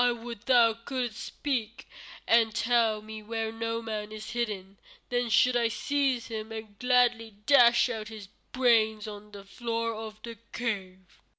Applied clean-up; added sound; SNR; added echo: none; none; none; none.